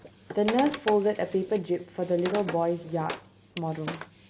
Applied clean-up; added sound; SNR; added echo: none; Wood; 11 dB; none.